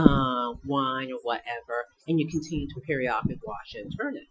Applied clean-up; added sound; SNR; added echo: classical method Wiener filter.